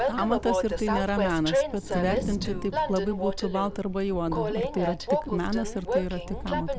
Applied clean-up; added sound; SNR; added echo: none; Train; 0 dB; none.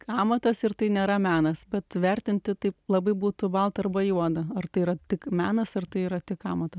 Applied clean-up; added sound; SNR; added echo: none; none; none; none.